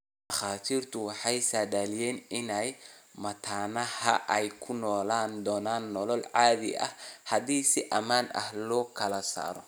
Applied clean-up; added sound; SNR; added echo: none; none; none; none.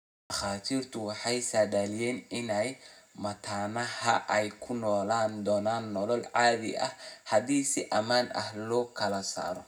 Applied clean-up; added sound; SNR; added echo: none; none; none; reverberation time 0.4 s.